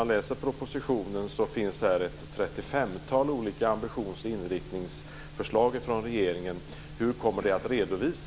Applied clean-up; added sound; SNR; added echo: none; none; none; none.